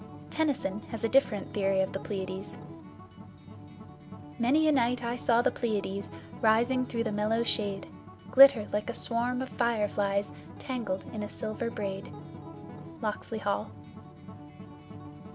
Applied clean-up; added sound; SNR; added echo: none; Acoustic guitar; 13 dB; none.